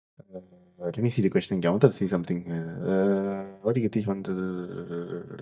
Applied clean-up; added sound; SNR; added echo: neural mask model DeepFilterNet 3.